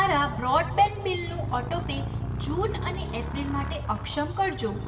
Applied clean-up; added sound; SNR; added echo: none; Motorcycle; 4 dB; reverberation time 2.0 s.